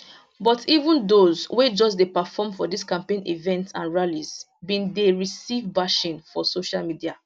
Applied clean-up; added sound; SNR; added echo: none; none; none; none.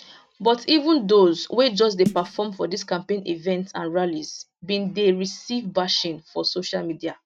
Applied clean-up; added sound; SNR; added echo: neural mask model RNNoise.